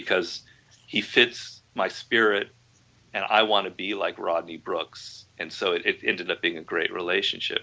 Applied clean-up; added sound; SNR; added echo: none; none; none; none.